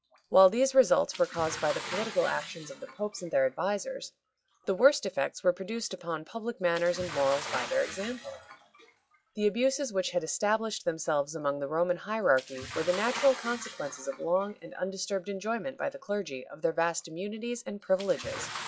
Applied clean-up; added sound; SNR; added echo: classical method log-MMSE.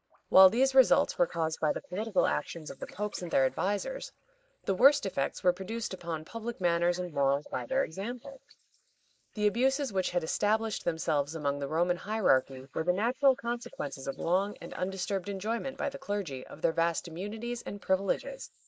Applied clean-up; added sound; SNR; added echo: neural mask model Resemble Enhance denoiser.